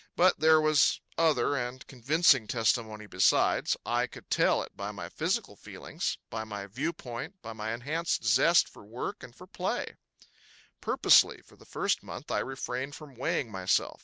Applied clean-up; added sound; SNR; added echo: none; none; none; none.